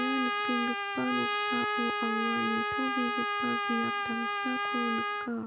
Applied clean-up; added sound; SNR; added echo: none; Trumpet; -3 dB; none.